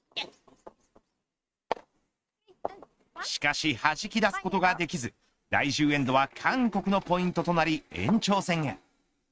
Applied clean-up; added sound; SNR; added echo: neural mask model RNNoise.